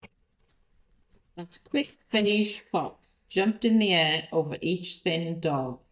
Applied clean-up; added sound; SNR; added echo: neural mask model DeepFilterNet 3.